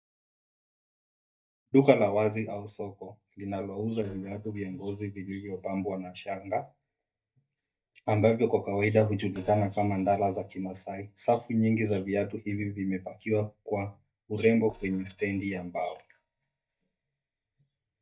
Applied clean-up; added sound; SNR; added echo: neural mask model DeepFilterNet 3.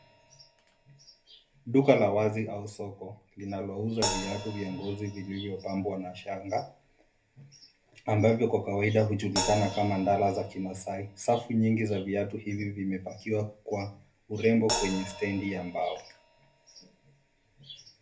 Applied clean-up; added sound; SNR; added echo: none; Crash cymbal; 12 dB; reverberation time 0.3 s.